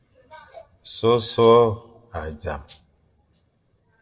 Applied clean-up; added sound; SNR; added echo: neural separator model SepFormer DNS4.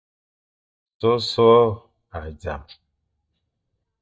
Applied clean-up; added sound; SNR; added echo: neural mask model DeepFilterNet 3.